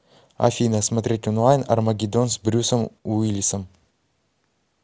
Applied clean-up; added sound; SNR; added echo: none; none; none; none.